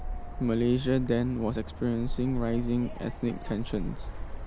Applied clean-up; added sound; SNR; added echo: none; Bird; 6 dB; none.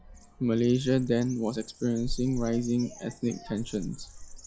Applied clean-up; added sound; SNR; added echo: classical method log-MMSE.